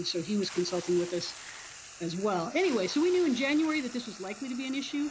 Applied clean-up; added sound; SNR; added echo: none; Frying (food) + Water / Splash, splatter; 15 dB; none.